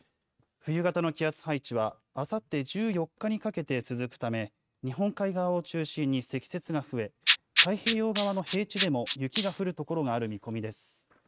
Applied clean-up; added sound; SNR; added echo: neural mask model RNNoise.